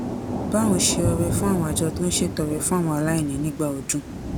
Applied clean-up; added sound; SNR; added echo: none; Thunder / Rain; 4 dB; none.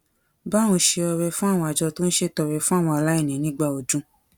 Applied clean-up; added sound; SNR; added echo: none; none; none; none.